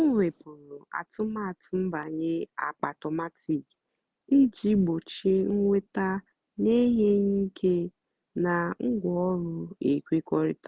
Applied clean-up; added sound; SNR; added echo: none; none; none; none.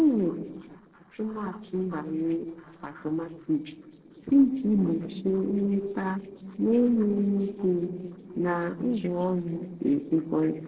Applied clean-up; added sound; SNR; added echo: neural separator model SepFormer DNS4.